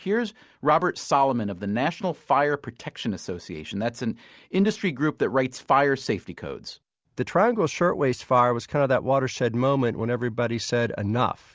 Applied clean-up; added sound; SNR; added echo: none; none; none; none.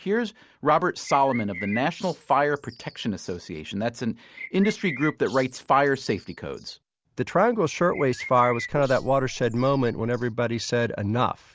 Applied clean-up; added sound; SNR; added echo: none; Bird + Gong; 15 dB; none.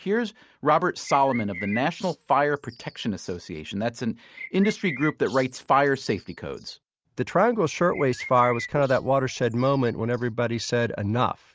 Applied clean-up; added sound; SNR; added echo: neural mask model RNNoise.